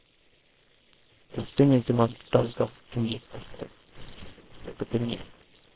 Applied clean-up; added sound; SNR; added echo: neural separator model SepFormer WHAMR!.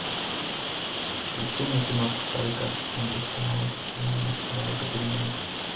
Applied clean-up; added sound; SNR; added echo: none; Rain; 1 dB; reverberation time 0.3 s.